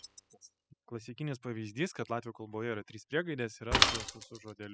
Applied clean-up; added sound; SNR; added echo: classical method spectral subtraction.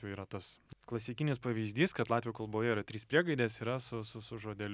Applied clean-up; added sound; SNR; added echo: none; none; none; none.